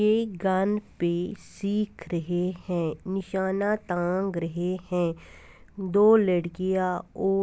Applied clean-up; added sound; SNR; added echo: none; none; none; none.